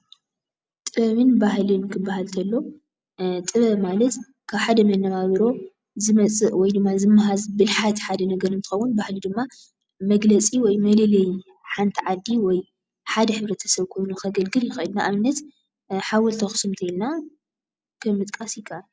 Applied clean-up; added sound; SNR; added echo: none; none; none; none.